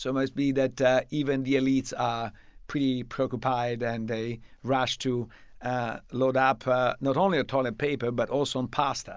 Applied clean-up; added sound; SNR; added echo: none; none; none; none.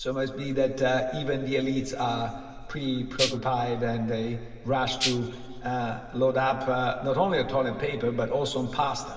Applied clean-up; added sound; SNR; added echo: none; Rattle (instrument); 2 dB; reverberation time 2.3 s.